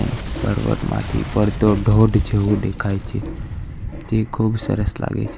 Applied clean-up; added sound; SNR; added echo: none; Boom; 10 dB; none.